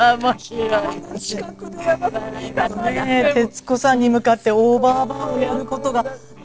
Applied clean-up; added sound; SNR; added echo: neural separator model SepFormer DNS4.